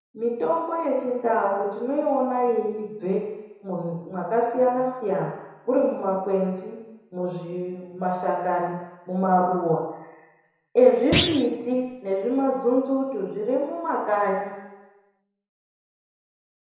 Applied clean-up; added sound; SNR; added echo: none; Thump, thud; 4 dB; reverberation time 1.0 s.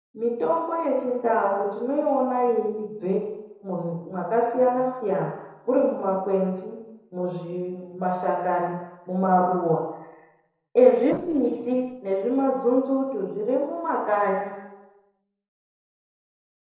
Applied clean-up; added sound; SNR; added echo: neural separator model SepFormer DNS4.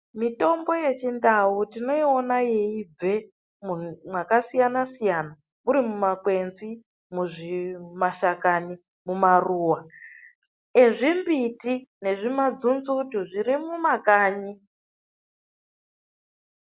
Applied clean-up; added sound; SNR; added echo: none; none; none; none.